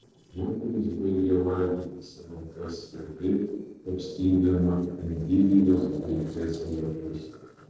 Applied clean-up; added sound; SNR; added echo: neural separator model SepFormer DNS4.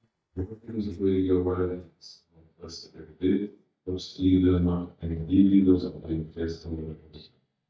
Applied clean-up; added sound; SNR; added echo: neural mask model DeepFilterNet 3.